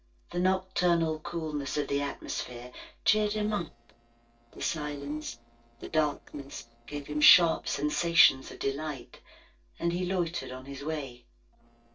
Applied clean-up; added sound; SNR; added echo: neural separator model SepFormer DNS4.